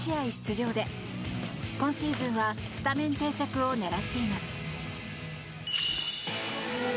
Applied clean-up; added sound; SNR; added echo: none; none; none; none.